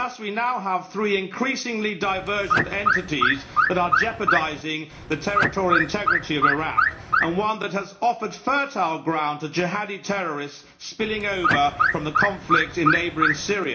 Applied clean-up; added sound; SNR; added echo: none; Alarm / Car; -2 dB; reverberation time 0.4 s.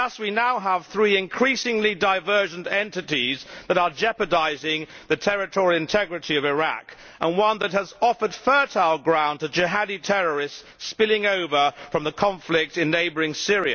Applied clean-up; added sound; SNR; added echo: none; none; none; none.